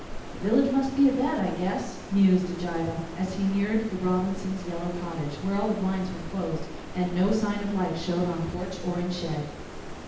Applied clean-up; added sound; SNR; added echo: none; Stream; 10 dB; reverberation time 0.9 s.